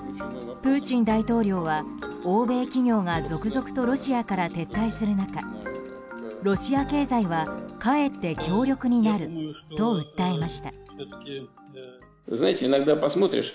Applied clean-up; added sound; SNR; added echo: none; none; none; none.